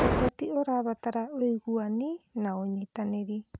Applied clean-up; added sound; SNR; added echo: none; Fireworks; 5 dB; none.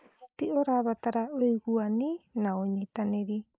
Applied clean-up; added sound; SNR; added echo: neural mask model Resemble Enhance denoiser.